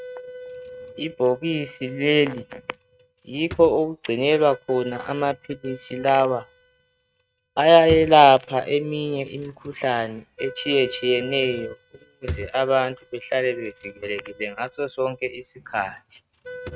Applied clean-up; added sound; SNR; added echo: neural mask model RNNoise.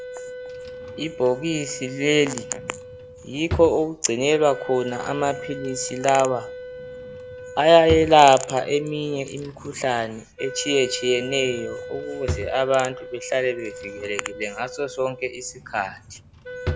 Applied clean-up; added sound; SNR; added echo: none; Drawer open or close + Wind instrument, woodwind instrument; 12 dB; none.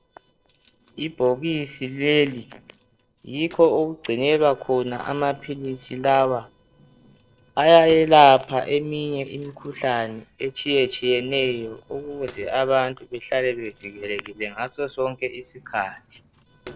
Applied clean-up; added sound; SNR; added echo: neural separator model SepFormer DNS4.